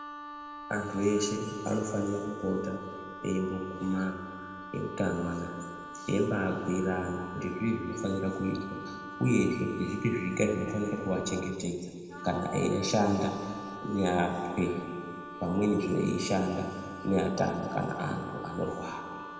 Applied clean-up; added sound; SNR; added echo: none; Wind instrument, woodwind instrument; 12 dB; reverberation time 2.1 s.